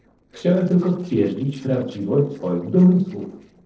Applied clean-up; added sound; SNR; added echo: neural separator model SepFormer DNS4.